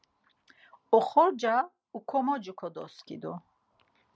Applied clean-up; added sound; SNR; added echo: none; none; none; none.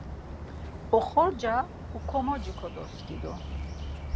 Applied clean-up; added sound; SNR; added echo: none; Bird; 6 dB; none.